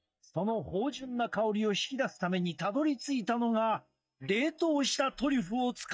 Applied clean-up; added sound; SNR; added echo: neural mask model DeepFilterNet 3.